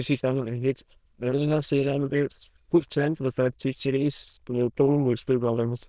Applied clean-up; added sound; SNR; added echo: neural diffusion model UNIVERSE++.